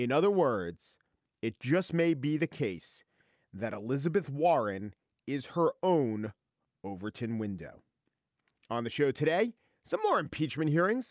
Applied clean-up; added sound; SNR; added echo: none; none; none; none.